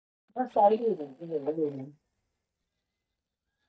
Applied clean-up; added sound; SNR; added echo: neural mask model DeepFilterNet 3.